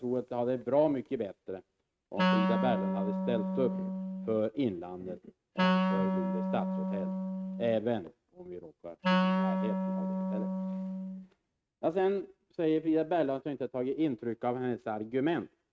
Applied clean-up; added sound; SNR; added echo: neural mask model RNNoise.